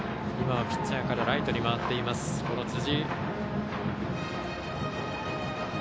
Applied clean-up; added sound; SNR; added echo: none; none; none; none.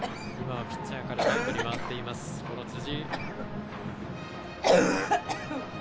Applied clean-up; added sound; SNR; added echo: none; Cough; -4 dB; none.